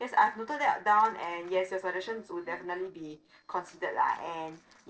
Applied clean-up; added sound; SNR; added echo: neural separator model SepFormer DNS4.